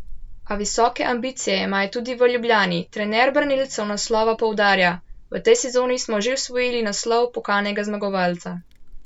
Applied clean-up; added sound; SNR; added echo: none; Wind; 18 dB; none.